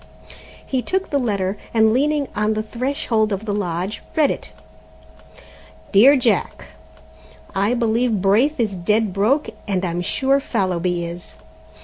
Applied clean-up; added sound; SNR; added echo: none; none; none; none.